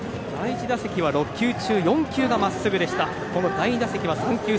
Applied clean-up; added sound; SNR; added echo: none; Livestock, farm animals, working animals; 13 dB; none.